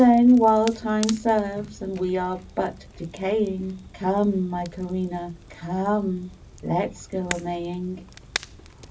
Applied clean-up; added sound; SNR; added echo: none; Crackle; 17 dB; reverberation time 0.4 s.